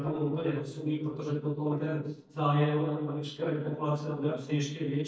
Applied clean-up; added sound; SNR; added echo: neural mask model DeepFilterNet 3.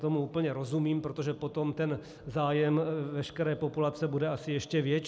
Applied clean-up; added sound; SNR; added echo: none; none; none; none.